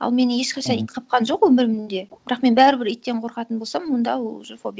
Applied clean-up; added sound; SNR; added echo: none; none; none; none.